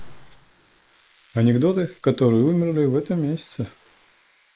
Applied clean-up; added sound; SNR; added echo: neural mask model Resemble Enhance denoiser.